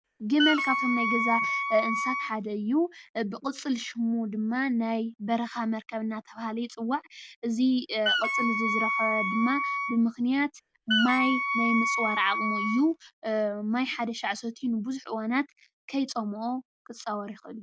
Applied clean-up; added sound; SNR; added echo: none; Wind instrument, woodwind instrument; 0 dB; none.